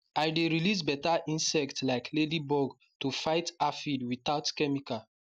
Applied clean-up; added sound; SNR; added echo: none; none; none; none.